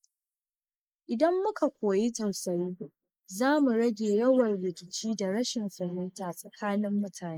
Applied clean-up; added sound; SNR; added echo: neural mask model Resemble Enhance denoiser.